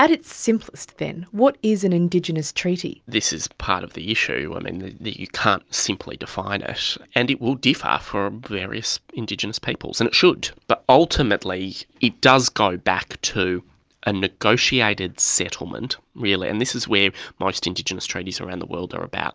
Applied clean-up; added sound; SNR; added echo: none; none; none; none.